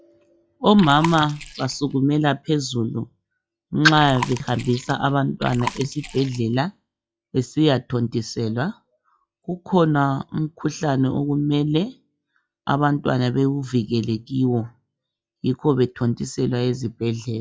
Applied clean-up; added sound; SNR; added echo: classical method log-MMSE.